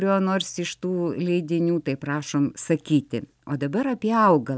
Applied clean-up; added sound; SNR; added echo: none; none; none; none.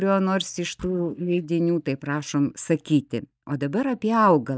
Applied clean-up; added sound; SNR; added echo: neural mask model DeepFilterNet 3.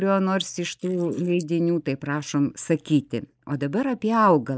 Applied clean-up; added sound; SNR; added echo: neural mask model Resemble Enhance denoiser.